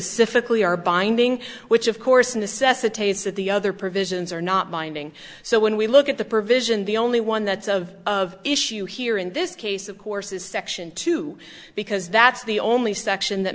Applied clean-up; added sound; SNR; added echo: none; none; none; none.